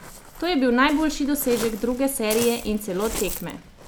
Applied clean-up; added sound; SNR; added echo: none; Waves, surf; 11 dB; none.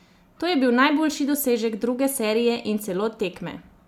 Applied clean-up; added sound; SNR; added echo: none; none; none; none.